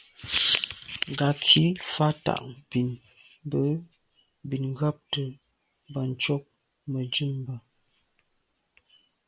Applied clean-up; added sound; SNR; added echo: none; none; none; none.